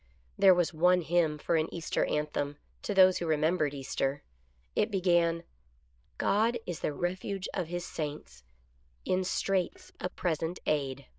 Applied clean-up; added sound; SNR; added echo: neural diffusion model UNIVERSE++.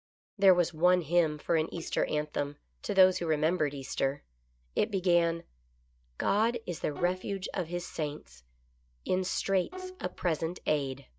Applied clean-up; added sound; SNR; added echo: neural mask model DeepFilterNet 3.